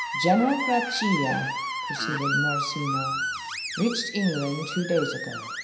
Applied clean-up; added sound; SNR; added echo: none; Screech; 3 dB; reverberation time 0.9 s.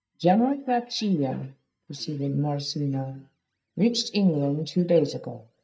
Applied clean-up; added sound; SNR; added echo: neural mask model DeepFilterNet 3.